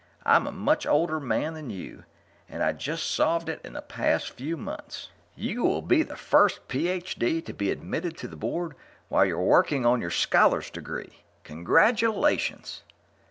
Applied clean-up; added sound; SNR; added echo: none; none; none; none.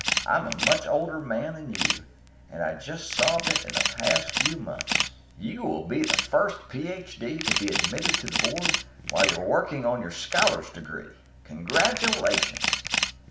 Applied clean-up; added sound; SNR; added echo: none; Camera; 0 dB; reverberation time 0.6 s.